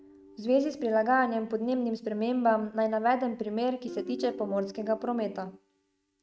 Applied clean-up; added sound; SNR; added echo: neural mask model RNNoise.